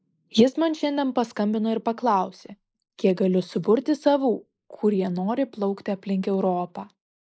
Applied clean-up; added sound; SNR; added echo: neural mask model Resemble Enhance denoiser.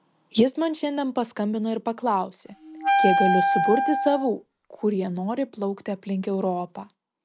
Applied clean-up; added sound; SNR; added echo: none; Wind instrument, woodwind instrument; -2 dB; none.